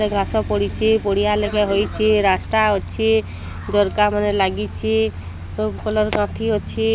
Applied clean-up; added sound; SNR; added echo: none; none; none; none.